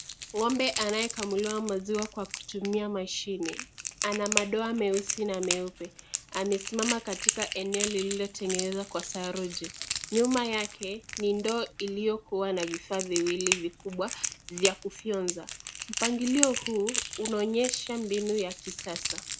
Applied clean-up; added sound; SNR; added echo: none; Crackle; 4 dB; none.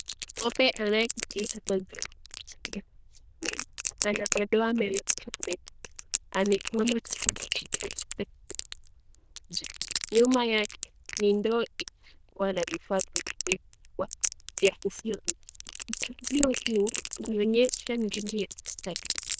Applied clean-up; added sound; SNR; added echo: neural diffusion model UNIVERSE++.